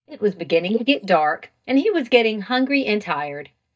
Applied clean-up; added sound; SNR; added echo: neural mask model DeepFilterNet 3.